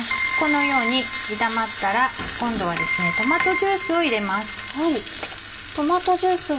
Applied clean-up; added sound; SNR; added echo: none; Keyboard (musical); 5 dB; reverberation time 1.9 s.